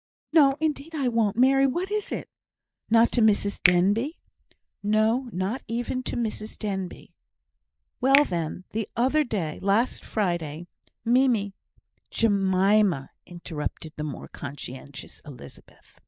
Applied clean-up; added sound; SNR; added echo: neural mask model DeepFilterNet 3.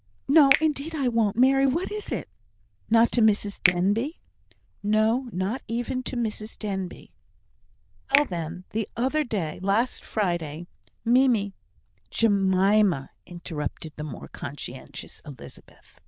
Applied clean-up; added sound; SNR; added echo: neural diffusion model UNIVERSE++.